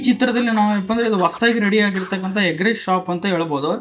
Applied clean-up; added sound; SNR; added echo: neural mask model DeepFilterNet 3.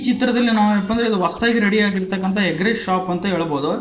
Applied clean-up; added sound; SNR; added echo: neural separator model SepFormer DNS4.